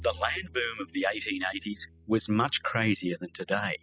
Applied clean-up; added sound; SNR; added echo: classical method spectral subtraction.